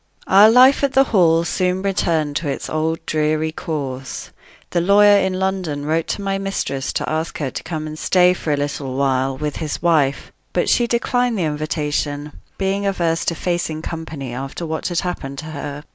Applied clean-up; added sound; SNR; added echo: none; none; none; none.